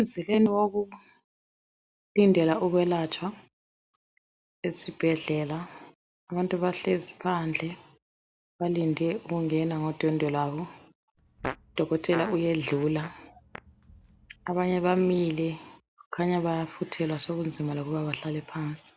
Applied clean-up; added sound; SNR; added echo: none; Fart; 14 dB; none.